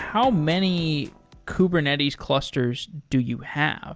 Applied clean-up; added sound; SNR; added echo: none; none; none; none.